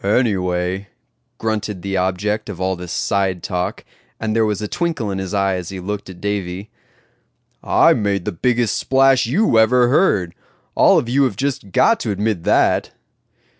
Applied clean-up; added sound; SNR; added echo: none; none; none; none.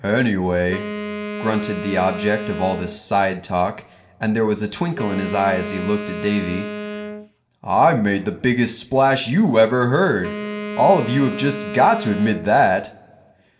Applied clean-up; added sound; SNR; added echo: none; Wind instrument, woodwind instrument; 10 dB; reverberation time 1.2 s.